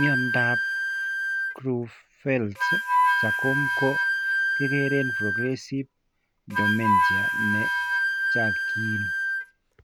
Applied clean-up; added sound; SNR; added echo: none; Wind instrument, woodwind instrument; -4 dB; none.